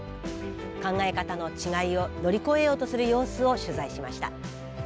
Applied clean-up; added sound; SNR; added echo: none; none; none; none.